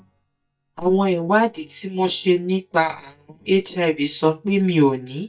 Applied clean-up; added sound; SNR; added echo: neural mask model DeepFilterNet 3.